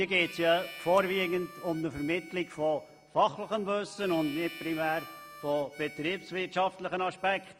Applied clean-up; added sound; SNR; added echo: none; Harmonica; 17 dB; none.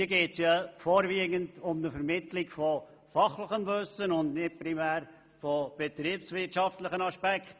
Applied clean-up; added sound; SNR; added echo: none; none; none; none.